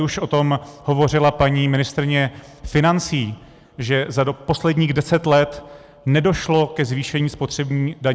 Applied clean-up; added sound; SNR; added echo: none; none; none; none.